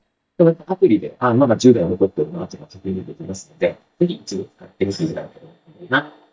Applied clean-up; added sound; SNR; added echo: neural mask model DeepFilterNet 3.